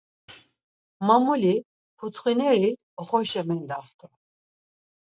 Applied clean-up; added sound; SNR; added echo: none; Hi-hat; 19 dB; none.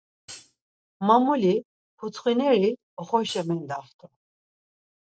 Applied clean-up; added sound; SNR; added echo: neural separator model SepFormer DNS4.